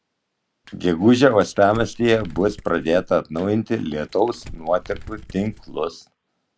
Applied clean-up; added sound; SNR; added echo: none; Crumpling, crinkling; 19 dB; none.